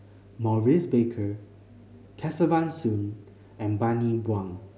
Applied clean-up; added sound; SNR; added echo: none; none; none; none.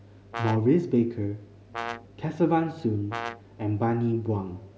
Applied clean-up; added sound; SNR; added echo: none; Brass instrument; 12 dB; none.